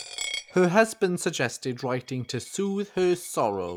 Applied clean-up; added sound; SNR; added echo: none; Coin (dropping); 16 dB; none.